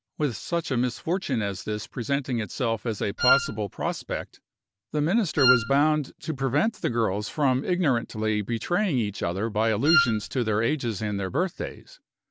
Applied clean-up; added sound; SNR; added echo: none; Wind instrument, woodwind instrument; 0 dB; none.